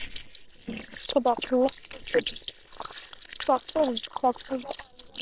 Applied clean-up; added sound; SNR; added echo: neural separator model SepFormer WHAM!.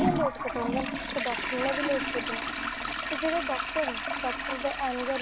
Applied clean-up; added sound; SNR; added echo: none; Toilet flush; -1 dB; none.